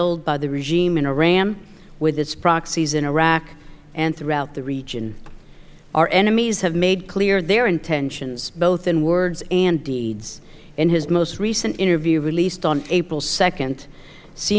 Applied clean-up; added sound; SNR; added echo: none; Buzz; 20 dB; none.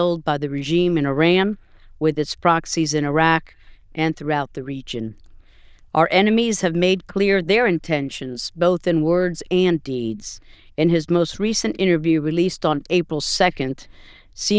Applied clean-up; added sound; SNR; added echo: neural diffusion model UNIVERSE++.